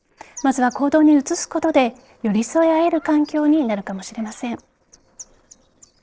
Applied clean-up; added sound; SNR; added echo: neural separator model SepFormer DNS4.